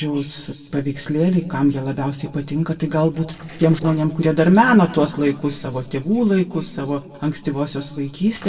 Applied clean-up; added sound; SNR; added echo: neural separator model SepFormer DNS4.